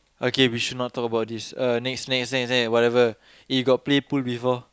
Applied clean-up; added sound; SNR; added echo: none; none; none; none.